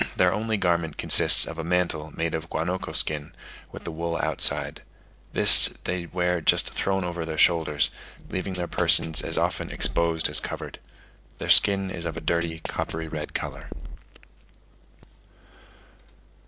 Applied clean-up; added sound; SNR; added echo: neural separator model SepFormer DNS4.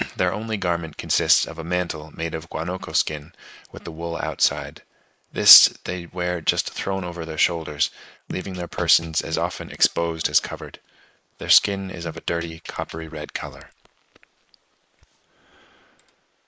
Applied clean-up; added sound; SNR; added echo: neural mask model Resemble Enhance denoiser.